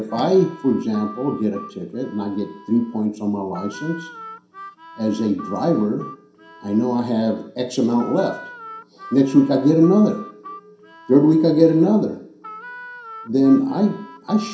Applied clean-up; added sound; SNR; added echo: none; Harmonica; 19 dB; reverberation time 0.5 s.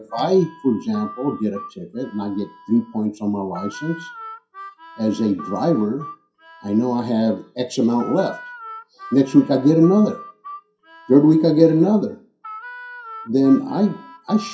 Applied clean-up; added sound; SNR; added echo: classical method WPE with log-MMSE.